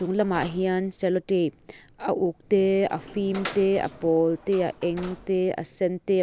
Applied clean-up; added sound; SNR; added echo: none; Door; 18 dB; none.